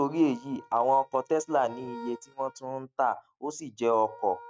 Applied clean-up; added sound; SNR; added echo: neural mask model RNNoise.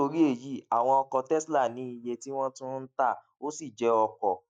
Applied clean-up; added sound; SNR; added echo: neural mask model DeepFilterNet 3.